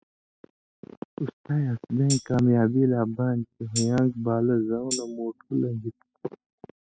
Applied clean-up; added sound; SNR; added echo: classical method spectral subtraction.